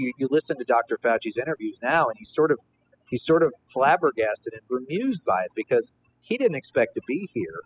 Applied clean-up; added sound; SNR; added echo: classical method spectral subtraction.